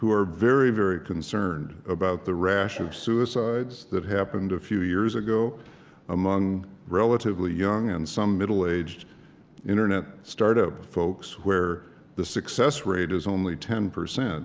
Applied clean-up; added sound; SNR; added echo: none; none; none; none.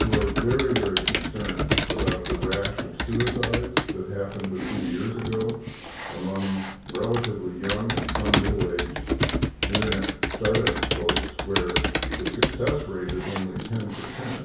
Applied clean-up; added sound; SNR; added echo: none; Computer keyboard; -2 dB; reverberation time 0.6 s.